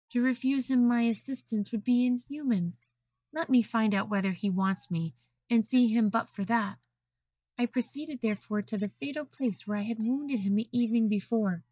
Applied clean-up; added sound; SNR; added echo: neural mask model DeepFilterNet 3.